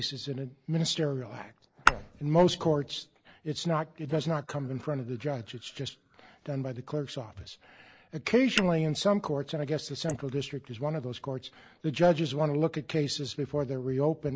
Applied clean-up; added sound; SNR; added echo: neural mask model Resemble Enhance denoiser.